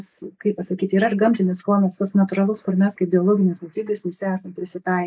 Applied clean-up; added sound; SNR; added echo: neural mask model Resemble Enhance denoiser.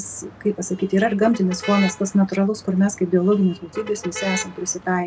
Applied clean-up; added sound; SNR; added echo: none; Motor vehicle (road); 15 dB; none.